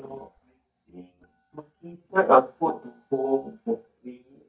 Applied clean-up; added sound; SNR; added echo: neural mask model DeepFilterNet 3.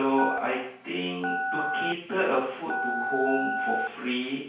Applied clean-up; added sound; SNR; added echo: none; Telephone; 2 dB; reverberation time 0.5 s.